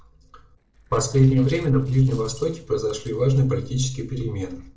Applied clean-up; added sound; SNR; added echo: neural separator model SepFormer DNS4.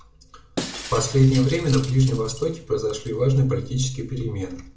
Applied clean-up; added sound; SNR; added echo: none; Shatter; 15 dB; reverberation time 0.4 s.